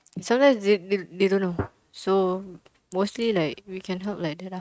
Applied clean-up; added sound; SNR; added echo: neural mask model RNNoise.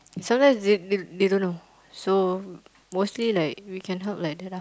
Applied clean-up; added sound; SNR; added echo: none; none; none; none.